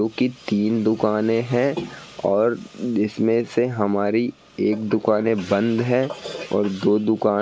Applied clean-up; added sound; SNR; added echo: none; none; none; none.